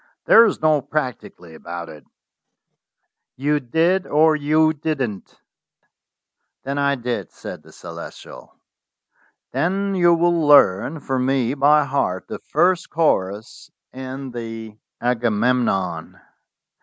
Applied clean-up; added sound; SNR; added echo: none; none; none; none.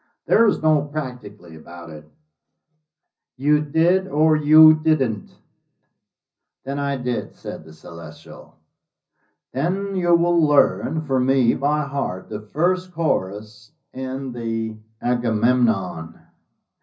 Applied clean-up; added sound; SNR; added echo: none; none; none; reverberation time 0.4 s.